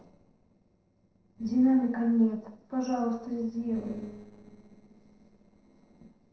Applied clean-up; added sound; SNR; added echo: neural separator model SepFormer DNS4.